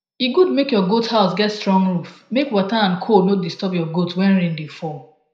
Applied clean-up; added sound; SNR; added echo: none; none; none; reverberation time 0.4 s.